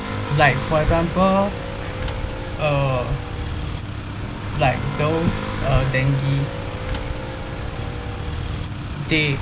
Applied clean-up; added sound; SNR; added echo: none; Motorcycle / Accelerating, revving, vroom; 4 dB; none.